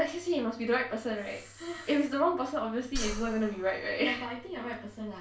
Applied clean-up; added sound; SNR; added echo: none; Breathing; 13 dB; reverberation time 0.3 s.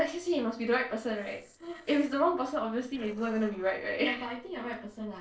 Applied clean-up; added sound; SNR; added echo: neural separator model SepFormer DNS4.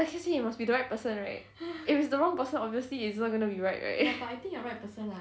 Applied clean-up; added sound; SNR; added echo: none; none; none; none.